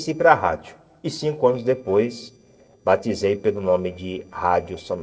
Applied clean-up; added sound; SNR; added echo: neural separator model SepFormer DNS4.